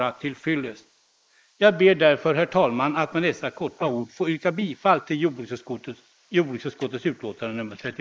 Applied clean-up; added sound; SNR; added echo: neural mask model Resemble Enhance denoiser.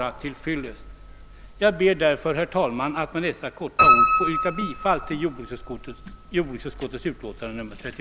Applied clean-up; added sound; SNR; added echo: none; Piano; 1 dB; none.